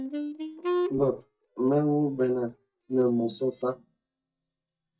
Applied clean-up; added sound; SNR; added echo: neural mask model DeepFilterNet 3.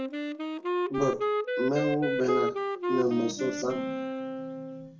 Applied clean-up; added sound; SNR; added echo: none; Wind instrument, woodwind instrument; 0 dB; reverberation time 0.3 s.